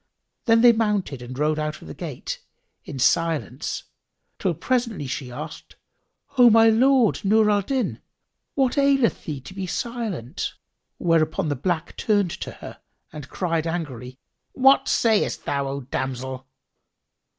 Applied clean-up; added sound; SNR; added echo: none; none; none; none.